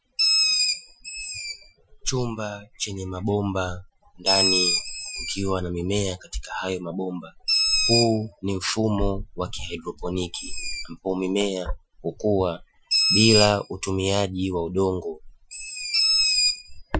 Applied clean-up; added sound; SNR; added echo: classical method Wiener filter.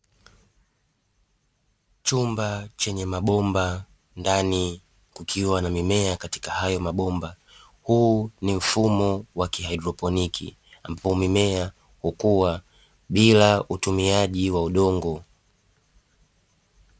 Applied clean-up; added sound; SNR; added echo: none; none; none; none.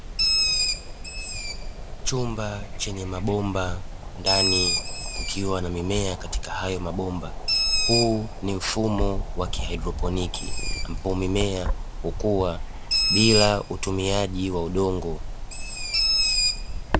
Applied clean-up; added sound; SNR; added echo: none; Bird; -1 dB; none.